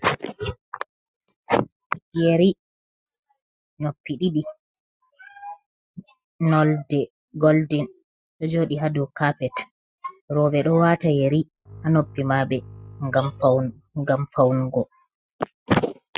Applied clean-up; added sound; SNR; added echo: neural mask model RNNoise.